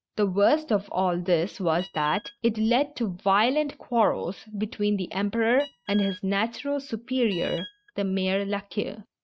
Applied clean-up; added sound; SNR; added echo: neural mask model RNNoise.